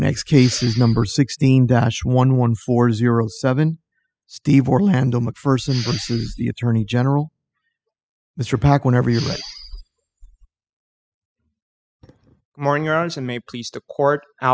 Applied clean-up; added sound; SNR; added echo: classical method spectral subtraction.